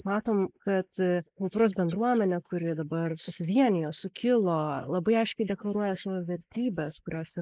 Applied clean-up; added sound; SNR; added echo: neural mask model Resemble Enhance denoiser.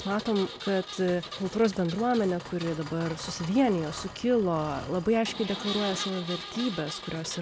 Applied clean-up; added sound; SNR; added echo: none; Engine; 11 dB; none.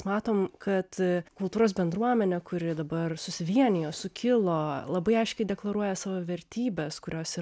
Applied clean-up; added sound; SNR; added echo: none; none; none; none.